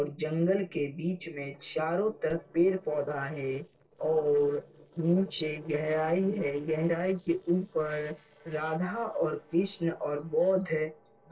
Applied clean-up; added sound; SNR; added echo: neural separator model SepFormer DNS4.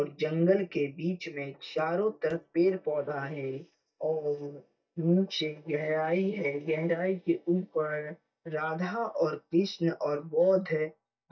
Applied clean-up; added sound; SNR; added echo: neural mask model DeepFilterNet 3.